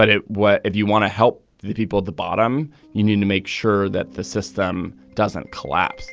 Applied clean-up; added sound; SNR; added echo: none; none; none; none.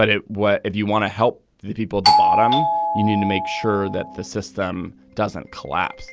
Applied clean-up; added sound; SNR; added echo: none; Doorbell; -3 dB; none.